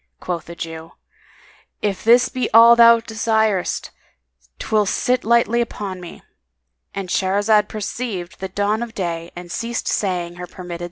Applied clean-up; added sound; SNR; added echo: none; none; none; none.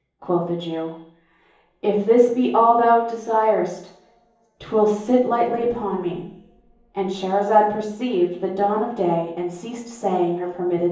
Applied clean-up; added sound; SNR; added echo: none; none; none; reverberation time 0.7 s.